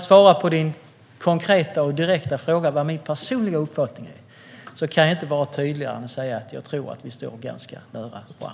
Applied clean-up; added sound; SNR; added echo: none; none; none; none.